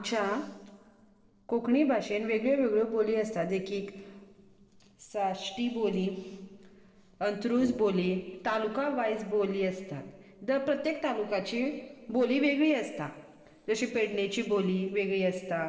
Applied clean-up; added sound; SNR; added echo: neural separator model SepFormer DNS4.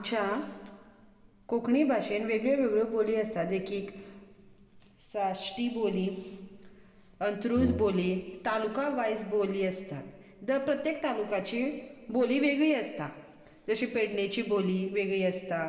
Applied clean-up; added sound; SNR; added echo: none; Brass instrument; 7 dB; reverberation time 2.0 s.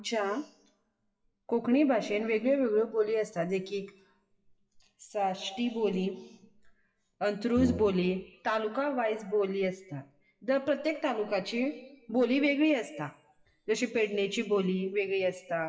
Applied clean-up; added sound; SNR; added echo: classical method WPE with log-MMSE.